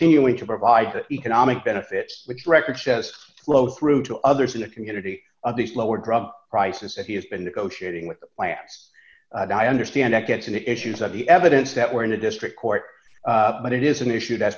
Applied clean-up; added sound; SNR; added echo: none; none; none; none.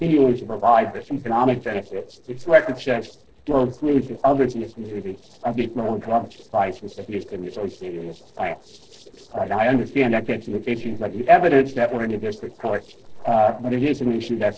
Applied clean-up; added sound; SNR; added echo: neural separator model SepFormer DNS4.